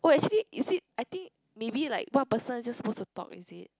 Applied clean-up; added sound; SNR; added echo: none; none; none; none.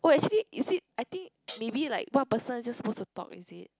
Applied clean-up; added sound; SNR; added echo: none; Hi-hat; 16 dB; none.